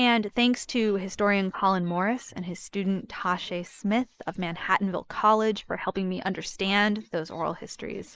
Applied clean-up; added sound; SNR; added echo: neural mask model Resemble Enhance denoiser.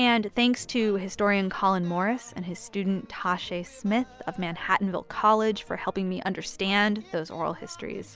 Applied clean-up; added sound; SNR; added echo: none; none; none; none.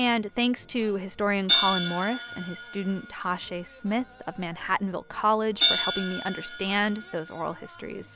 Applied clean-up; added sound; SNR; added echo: none; Hi-hat; 2 dB; none.